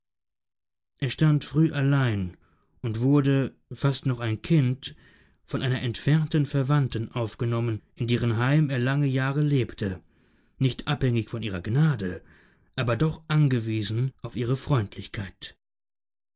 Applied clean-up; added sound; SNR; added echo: none; none; none; none.